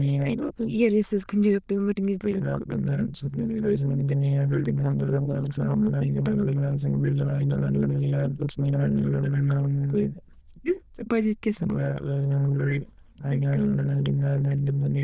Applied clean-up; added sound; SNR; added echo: neural diffusion model UNIVERSE++.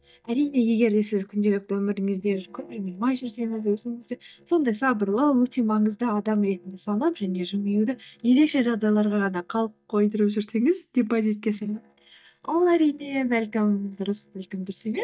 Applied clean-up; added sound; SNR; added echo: neural mask model DeepFilterNet 3.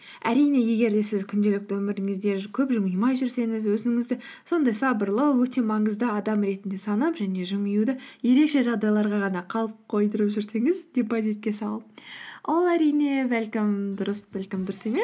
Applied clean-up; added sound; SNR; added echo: none; none; none; none.